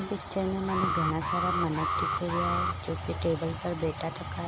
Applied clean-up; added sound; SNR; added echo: none; Alarm; 2 dB; none.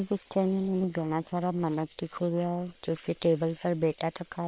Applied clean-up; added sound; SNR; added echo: neural separator model SepFormer WHAM!.